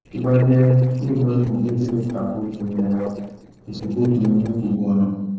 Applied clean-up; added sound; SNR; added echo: neural separator model SepFormer DNS4.